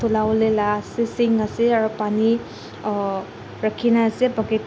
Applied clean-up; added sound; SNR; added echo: none; none; none; none.